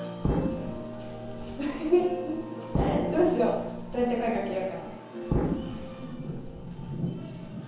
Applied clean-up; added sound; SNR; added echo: none; Explosion; 4 dB; reverberation time 0.9 s.